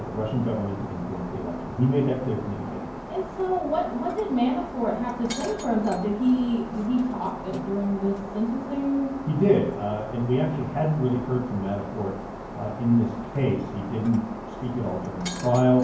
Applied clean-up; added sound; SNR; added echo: none; Shatter; 11 dB; reverberation time 0.9 s.